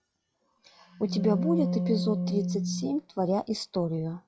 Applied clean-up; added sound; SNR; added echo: classical method log-MMSE.